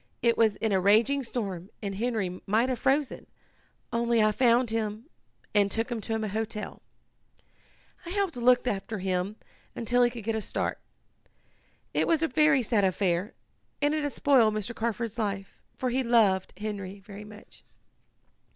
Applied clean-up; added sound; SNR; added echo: none; none; none; none.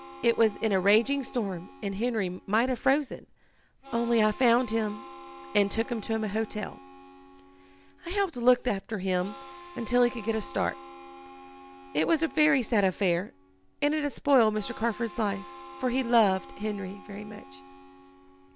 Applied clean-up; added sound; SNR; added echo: none; Harmonica; 19 dB; none.